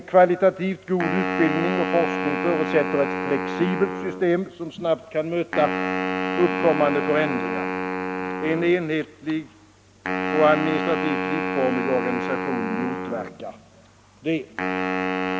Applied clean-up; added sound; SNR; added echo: none; Wind instrument, woodwind instrument; 3 dB; none.